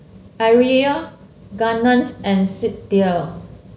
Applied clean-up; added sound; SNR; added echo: none; none; none; none.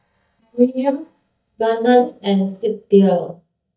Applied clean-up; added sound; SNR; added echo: neural mask model DeepFilterNet 3.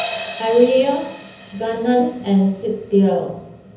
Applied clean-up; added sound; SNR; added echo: none; Crash cymbal; 14 dB; reverberation time 0.7 s.